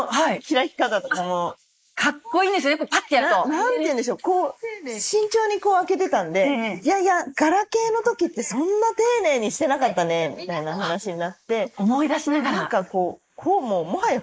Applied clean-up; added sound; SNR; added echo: neural mask model Resemble Enhance denoiser.